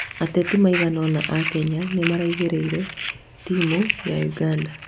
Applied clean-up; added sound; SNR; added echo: none; Fire; 8 dB; none.